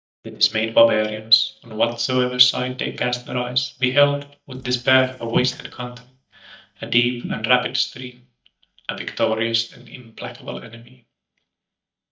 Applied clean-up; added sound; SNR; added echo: neural mask model DeepFilterNet 3.